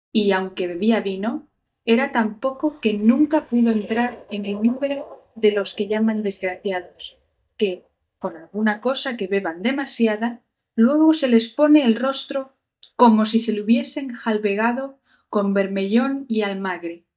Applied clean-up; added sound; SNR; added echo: neural mask model DeepFilterNet 3.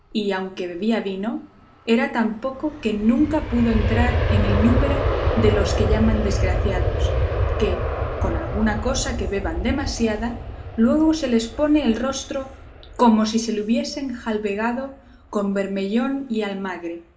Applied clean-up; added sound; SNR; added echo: none; Aircraft; 2 dB; reverberation time 0.5 s.